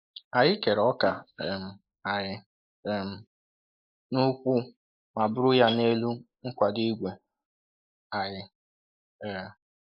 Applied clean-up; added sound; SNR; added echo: neural mask model Resemble Enhance denoiser.